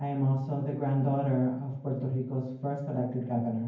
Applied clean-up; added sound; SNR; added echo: none; none; none; reverberation time 0.9 s.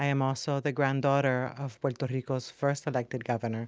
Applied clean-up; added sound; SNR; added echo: none; none; none; none.